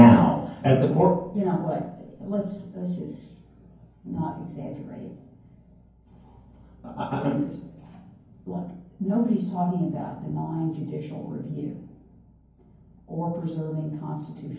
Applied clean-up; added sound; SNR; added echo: none; none; none; reverberation time 0.9 s.